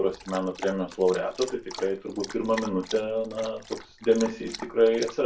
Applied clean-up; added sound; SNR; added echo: none; Dog; 15 dB; reverberation time 0.2 s.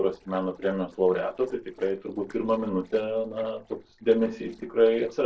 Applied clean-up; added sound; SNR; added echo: neural separator model SepFormer DNS4.